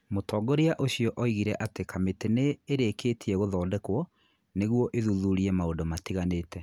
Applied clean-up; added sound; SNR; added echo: none; none; none; none.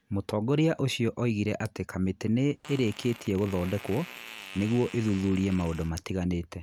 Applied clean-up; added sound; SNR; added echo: none; Fart; 17 dB; none.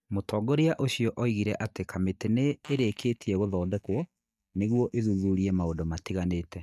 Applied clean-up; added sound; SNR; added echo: neural mask model DeepFilterNet 3.